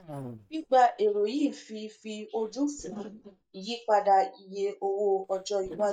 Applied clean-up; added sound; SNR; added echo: neural mask model DeepFilterNet 3.